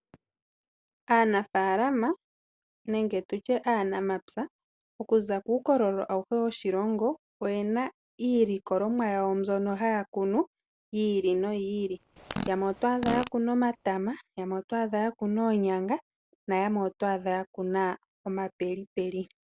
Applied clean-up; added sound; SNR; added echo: none; Fart; 9 dB; none.